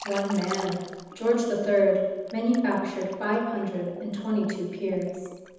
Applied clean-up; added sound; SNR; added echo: none; Liquid; 17 dB; reverberation time 1.1 s.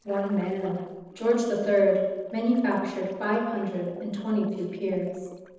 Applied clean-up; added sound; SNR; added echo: neural separator model SepFormer DNS4.